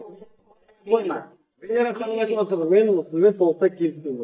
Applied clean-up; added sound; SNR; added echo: neural mask model DeepFilterNet 3.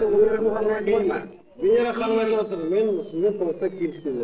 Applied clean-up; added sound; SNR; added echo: neural separator model SepFormer DNS4.